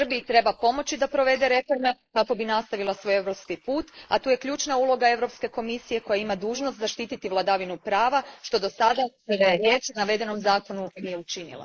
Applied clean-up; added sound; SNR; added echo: neural mask model Resemble Enhance denoiser.